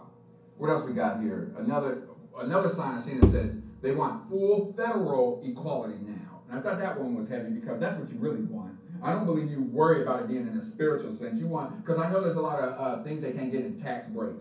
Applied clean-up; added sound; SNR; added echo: none; Bowed string instrument; -3 dB; reverberation time 0.6 s.